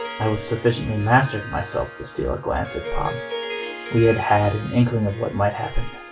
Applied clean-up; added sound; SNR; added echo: none; Harp; 11 dB; reverberation time 0.2 s.